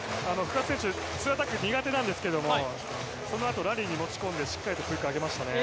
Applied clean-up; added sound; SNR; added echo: none; none; none; none.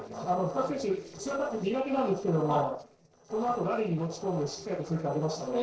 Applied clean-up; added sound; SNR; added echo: neural separator model SepFormer DNS4.